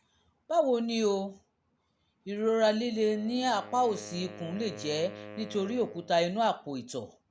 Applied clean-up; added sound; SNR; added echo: none; Wind instrument, woodwind instrument; 19 dB; none.